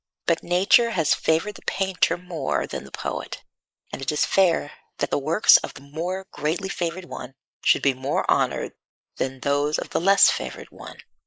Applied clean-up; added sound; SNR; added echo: neural mask model Resemble Enhance denoiser.